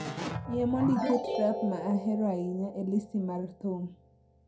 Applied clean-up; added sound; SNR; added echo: none; Keyboard (musical); 6 dB; reverberation time 0.2 s.